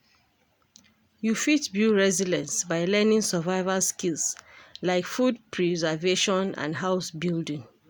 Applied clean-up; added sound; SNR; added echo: none; none; none; none.